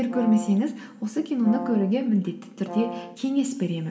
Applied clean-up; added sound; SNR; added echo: none; Brass instrument; 14 dB; reverberation time 2.9 s.